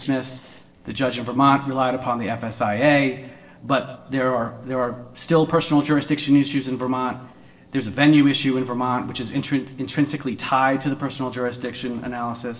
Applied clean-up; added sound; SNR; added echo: neural separator model SepFormer DNS4.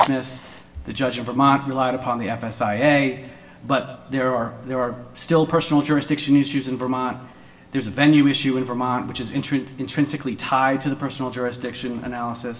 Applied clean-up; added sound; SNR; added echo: none; Fire; 15 dB; reverberation time 1.0 s.